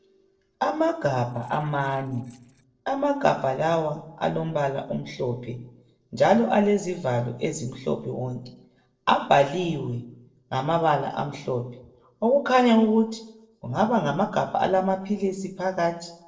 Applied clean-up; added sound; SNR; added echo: neural separator model SepFormer DNS4.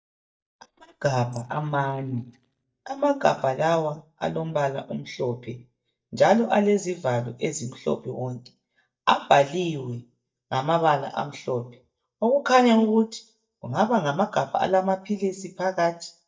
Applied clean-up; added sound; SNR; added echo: neural mask model DeepFilterNet 3.